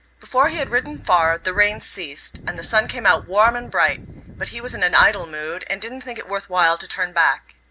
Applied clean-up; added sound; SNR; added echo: none; Wind; 17 dB; none.